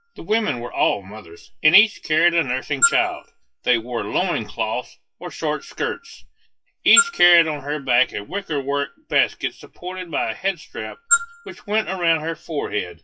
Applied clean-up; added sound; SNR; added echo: classical method WPE with log-MMSE.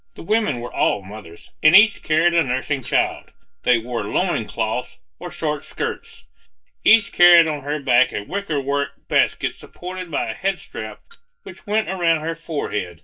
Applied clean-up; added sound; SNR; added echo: neural mask model DeepFilterNet 3.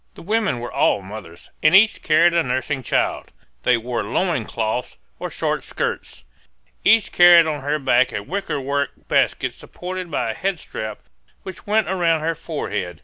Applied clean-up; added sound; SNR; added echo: none; none; none; none.